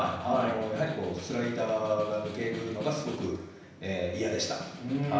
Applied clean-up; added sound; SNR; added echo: none; Snare drum; 13 dB; reverberation time 0.9 s.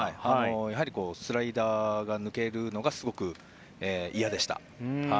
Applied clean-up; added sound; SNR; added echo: none; none; none; none.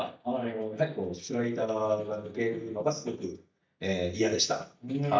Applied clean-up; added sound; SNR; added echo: neural mask model DeepFilterNet 3.